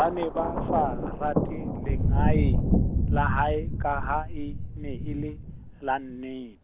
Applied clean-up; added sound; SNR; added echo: none; Thunder; -4 dB; none.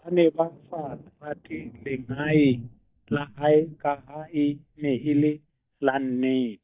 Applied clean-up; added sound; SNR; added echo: neural mask model DeepFilterNet 3.